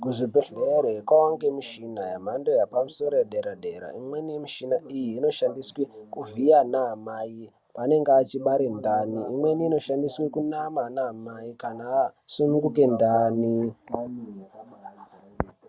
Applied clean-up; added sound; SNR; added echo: none; none; none; none.